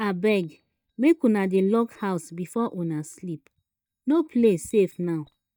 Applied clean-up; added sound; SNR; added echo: neural mask model DeepFilterNet 3.